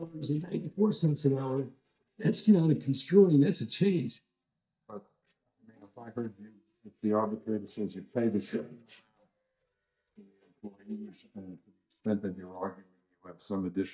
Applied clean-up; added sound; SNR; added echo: neural mask model DeepFilterNet 3.